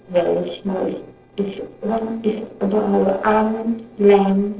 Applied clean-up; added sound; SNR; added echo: neural separator model SepFormer DNS4.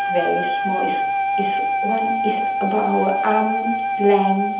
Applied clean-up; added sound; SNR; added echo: none; Wind instrument, woodwind instrument; -1 dB; reverberation time 0.7 s.